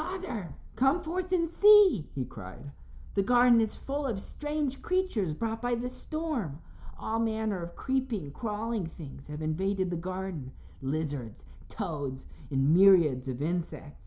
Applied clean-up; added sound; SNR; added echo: none; none; none; none.